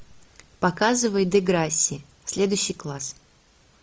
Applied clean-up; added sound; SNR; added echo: none; none; none; none.